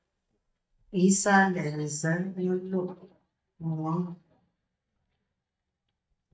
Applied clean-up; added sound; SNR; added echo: neural mask model DeepFilterNet 3.